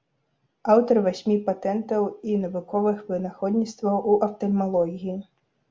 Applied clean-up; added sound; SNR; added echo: none; none; none; none.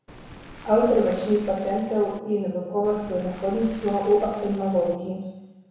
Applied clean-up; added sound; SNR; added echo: none; Waves, surf; 18 dB; reverberation time 1.0 s.